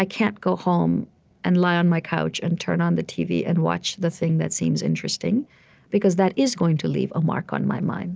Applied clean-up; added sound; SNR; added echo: none; none; none; none.